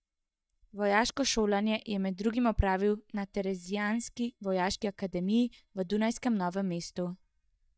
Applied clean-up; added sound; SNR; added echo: neural mask model DeepFilterNet 3.